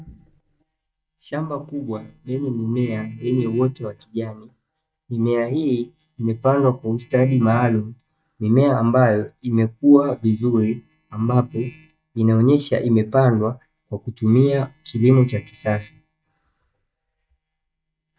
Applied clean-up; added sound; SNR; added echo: neural mask model DeepFilterNet 3.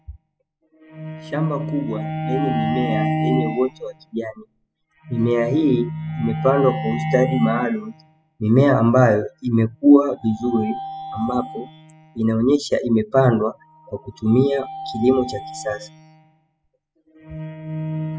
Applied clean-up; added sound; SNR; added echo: classical method spectral subtraction.